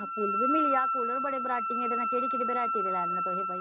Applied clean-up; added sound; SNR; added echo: none; Wind instrument, woodwind instrument; -4 dB; none.